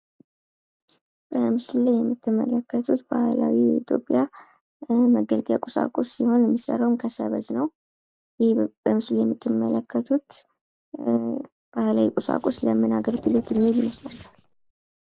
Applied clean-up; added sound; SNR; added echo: neural separator model SepFormer DNS4.